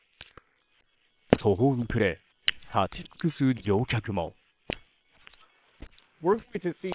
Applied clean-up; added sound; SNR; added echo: neural separator model SepFormer WHAM!.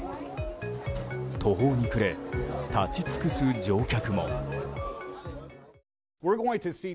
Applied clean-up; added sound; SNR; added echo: none; none; none; none.